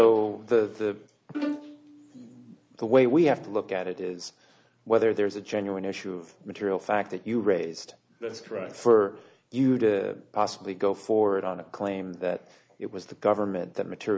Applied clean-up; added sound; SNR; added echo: none; Bowed string instrument; 10 dB; none.